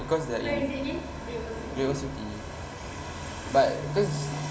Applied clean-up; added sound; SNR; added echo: none; Musical instrument; 15 dB; reverberation time 0.2 s.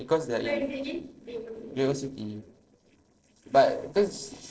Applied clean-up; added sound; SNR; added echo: neural separator model SepFormer DNS4.